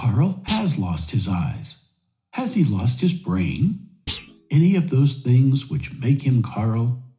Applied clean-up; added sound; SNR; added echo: none; Thump, thud; 17 dB; reverberation time 0.4 s.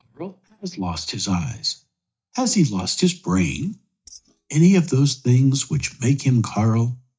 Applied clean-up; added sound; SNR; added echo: neural mask model DeepFilterNet 3.